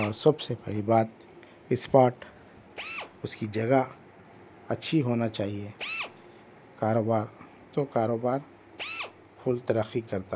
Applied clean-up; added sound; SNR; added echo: none; Drill; 17 dB; none.